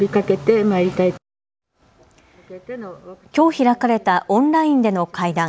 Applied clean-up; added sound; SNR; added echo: none; none; none; none.